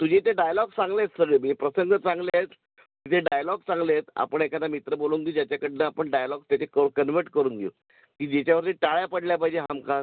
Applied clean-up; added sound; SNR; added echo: none; none; none; none.